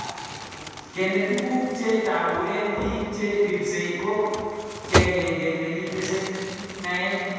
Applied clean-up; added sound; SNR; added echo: none; Crumpling, crinkling; 7 dB; reverberation time 2.1 s.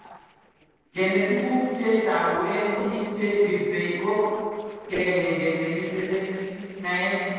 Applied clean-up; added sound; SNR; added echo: neural separator model SepFormer DNS4.